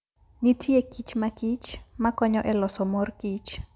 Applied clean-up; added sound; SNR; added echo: none; none; none; none.